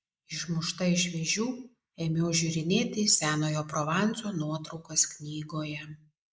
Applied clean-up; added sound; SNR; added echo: neural mask model Resemble Enhance denoiser.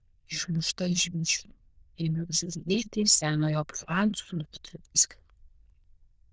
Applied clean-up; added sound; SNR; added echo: neural diffusion model UNIVERSE++.